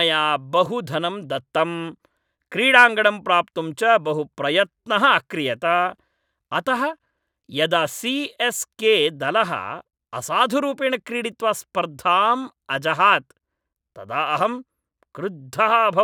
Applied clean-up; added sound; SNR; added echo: none; none; none; none.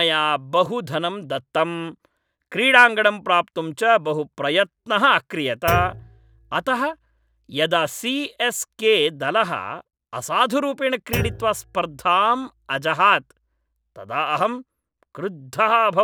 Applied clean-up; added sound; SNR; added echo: none; Thump, thud; 13 dB; none.